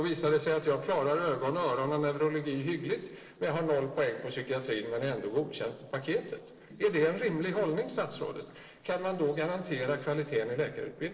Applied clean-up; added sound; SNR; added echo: neural separator model SepFormer DNS4.